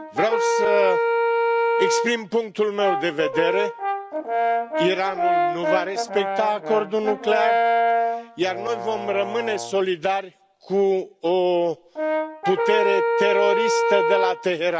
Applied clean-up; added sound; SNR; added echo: none; Brass instrument; -1 dB; none.